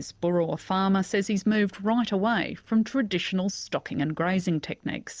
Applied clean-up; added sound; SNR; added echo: none; none; none; none.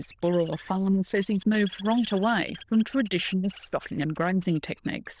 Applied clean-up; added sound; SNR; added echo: neural diffusion model UNIVERSE++.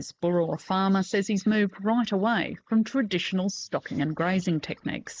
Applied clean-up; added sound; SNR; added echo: neural mask model Resemble Enhance denoiser.